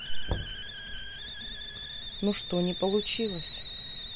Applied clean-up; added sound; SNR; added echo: none; Knock / Wood + Hiss; 5 dB; none.